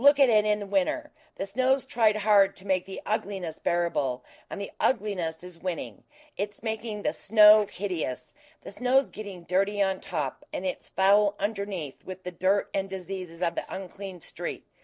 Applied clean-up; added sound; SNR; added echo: neural separator model SepFormer DNS4.